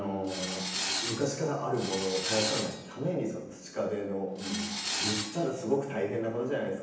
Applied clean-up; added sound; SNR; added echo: none; Tools; 3 dB; reverberation time 0.9 s.